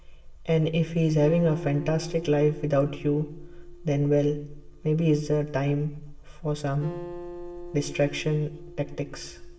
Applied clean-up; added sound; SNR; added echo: none; Acoustic guitar; 17 dB; reverberation time 0.7 s.